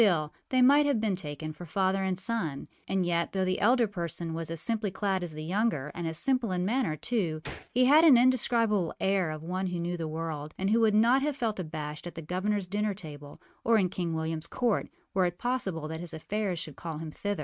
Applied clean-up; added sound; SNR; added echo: neural mask model RNNoise.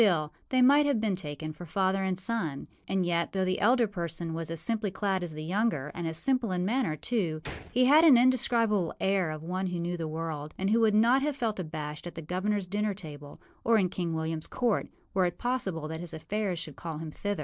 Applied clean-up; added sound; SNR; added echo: neural separator model SepFormer DNS4.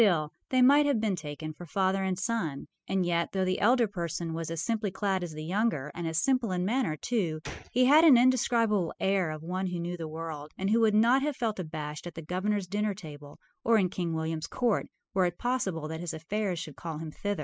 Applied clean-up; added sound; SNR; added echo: classical method spectral subtraction.